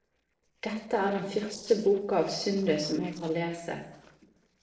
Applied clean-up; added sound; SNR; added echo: neural separator model SepFormer DNS4.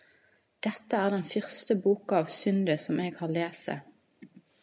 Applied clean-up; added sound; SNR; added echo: none; none; none; none.